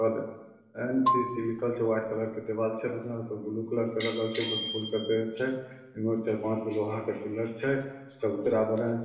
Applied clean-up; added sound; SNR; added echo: none; Marimba, xylophone; 2 dB; reverberation time 1.0 s.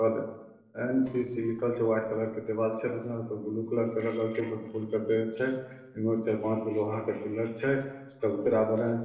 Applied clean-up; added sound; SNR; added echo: neural separator model SepFormer DNS4.